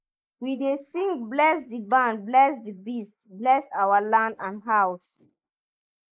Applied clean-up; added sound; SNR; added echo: neural mask model Resemble Enhance denoiser.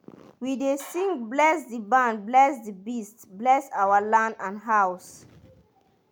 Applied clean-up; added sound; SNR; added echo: none; none; none; none.